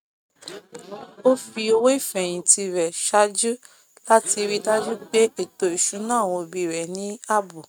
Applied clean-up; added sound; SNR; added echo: neural mask model RNNoise.